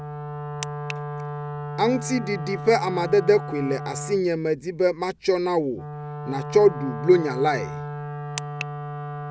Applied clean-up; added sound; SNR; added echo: none; Wind instrument, woodwind instrument; 9 dB; none.